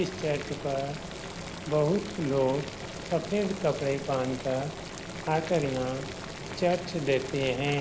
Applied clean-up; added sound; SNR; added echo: none; Boiling; 9 dB; none.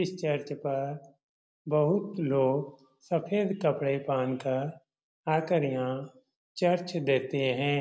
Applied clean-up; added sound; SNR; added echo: none; none; none; none.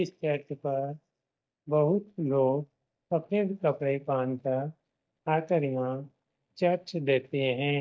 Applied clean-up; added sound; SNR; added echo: neural mask model DeepFilterNet 3.